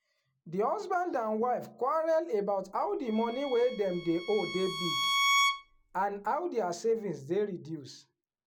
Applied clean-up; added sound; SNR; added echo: none; Bowed string instrument; 1 dB; none.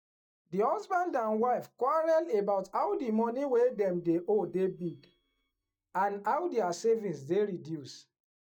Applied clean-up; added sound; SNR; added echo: neural mask model DeepFilterNet 3.